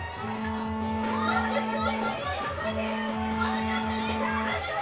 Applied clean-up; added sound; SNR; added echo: none; Bowed string instrument; 0 dB; reverberation time 0.3 s.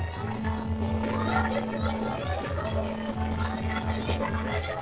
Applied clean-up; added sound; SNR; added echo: neural separator model SepFormer DNS4.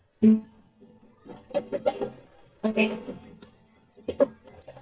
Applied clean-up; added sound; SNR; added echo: neural mask model DeepFilterNet 3.